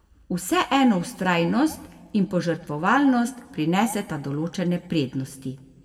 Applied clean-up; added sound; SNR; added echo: none; none; none; reverberation time 0.9 s.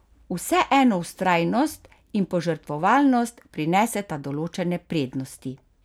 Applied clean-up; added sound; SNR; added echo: none; none; none; none.